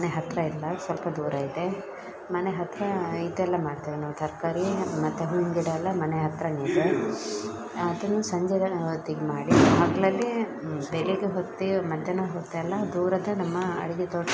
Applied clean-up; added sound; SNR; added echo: none; none; none; none.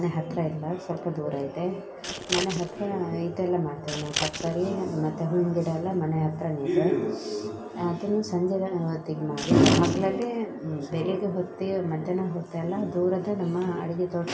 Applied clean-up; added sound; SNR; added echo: none; Scissors; 6 dB; reverberation time 0.2 s.